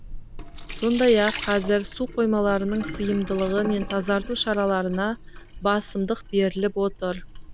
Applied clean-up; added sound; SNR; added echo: none; Sink (filling or washing); 11 dB; none.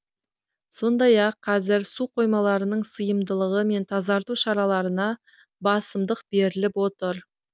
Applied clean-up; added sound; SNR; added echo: none; none; none; none.